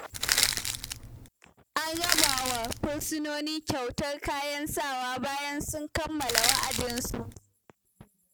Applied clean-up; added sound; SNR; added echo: none; Crushing; -4 dB; none.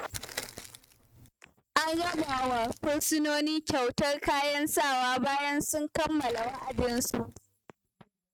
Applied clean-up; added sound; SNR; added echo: neural mask model RNNoise.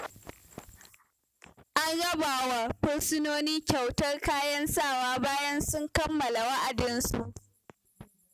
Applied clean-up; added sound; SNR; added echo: none; none; none; none.